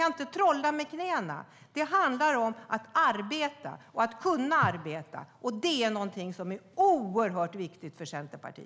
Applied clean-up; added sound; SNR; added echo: none; none; none; none.